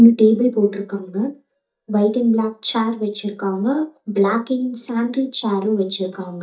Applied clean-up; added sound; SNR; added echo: neural mask model DeepFilterNet 3.